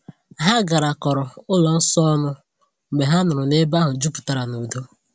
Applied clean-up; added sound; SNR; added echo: none; none; none; none.